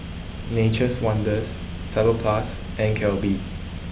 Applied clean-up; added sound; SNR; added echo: none; Car; 10 dB; none.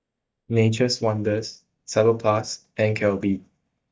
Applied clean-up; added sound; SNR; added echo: neural mask model DeepFilterNet 3.